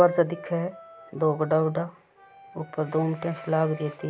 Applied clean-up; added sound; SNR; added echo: none; Wind instrument, woodwind instrument; 18 dB; none.